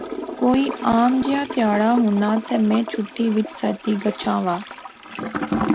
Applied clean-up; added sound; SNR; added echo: none; Toilet flush / Gurgling; 8 dB; none.